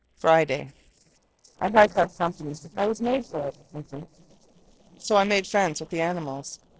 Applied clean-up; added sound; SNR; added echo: neural separator model SepFormer DNS4.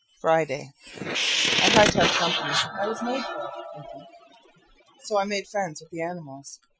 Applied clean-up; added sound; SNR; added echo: classical method Wiener filter.